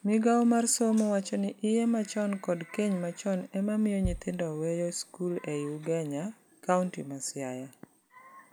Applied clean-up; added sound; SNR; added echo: none; Bass drum; 12 dB; none.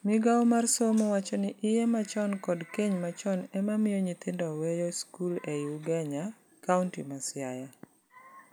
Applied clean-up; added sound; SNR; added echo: none; none; none; none.